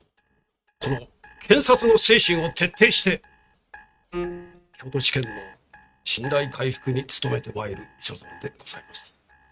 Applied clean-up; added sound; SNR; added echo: neural mask model RNNoise.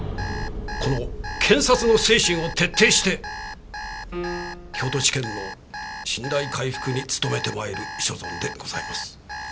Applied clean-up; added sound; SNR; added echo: none; Piano + Alarm; 11 dB; none.